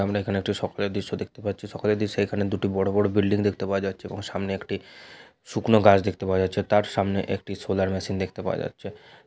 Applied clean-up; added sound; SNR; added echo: none; none; none; none.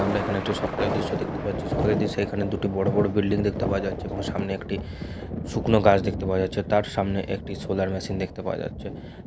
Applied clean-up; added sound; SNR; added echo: none; Thunder; 4 dB; none.